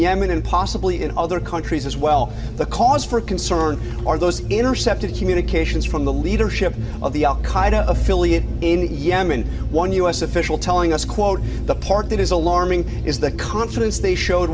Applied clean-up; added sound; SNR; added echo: none; Alarm; 19 dB; reverberation time 1.3 s.